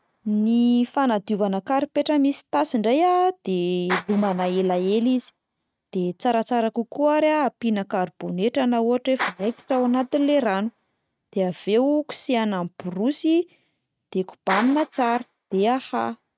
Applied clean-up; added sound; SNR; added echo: neural mask model RNNoise.